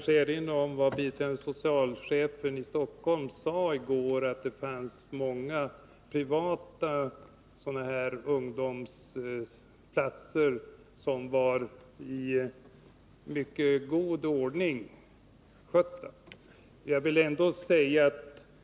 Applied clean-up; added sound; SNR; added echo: none; none; none; none.